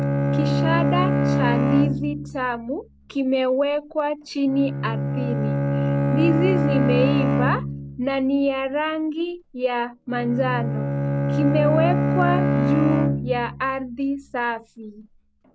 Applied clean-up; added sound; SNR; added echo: none; Bowed string instrument; -1 dB; none.